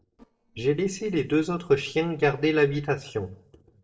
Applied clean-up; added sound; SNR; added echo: neural separator model SepFormer DNS4.